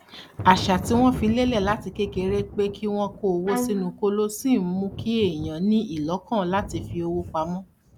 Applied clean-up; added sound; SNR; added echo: none; Thunder + Bowed string instrument; 10 dB; none.